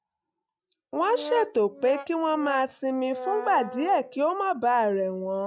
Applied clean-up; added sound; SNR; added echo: classical method log-MMSE.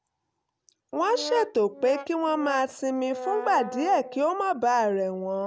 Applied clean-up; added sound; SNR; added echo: none; Brass instrument; 12 dB; none.